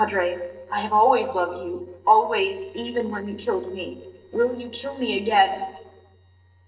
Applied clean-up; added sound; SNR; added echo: neural separator model SepFormer DNS4.